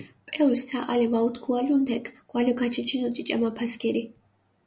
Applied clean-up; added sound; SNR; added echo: none; none; none; none.